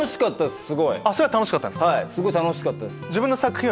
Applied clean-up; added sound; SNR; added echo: none; none; none; none.